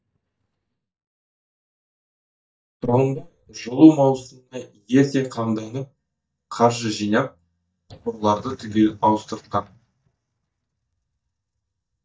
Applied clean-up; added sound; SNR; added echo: neural mask model DeepFilterNet 3.